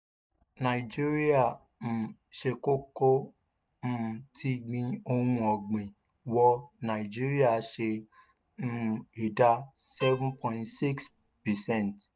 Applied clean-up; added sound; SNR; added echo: none; Bowed string instrument; 12 dB; none.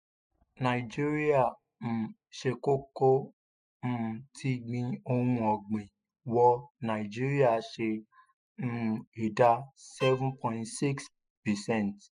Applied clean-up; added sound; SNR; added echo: classical method spectral subtraction.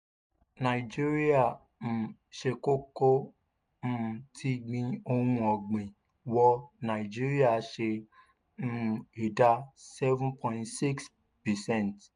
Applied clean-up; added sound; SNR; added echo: none; none; none; none.